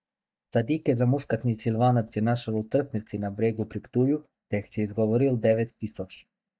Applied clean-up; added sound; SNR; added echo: neural mask model DeepFilterNet 3.